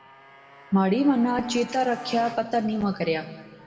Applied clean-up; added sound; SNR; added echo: none; Motorcycle; 19 dB; reverberation time 1.4 s.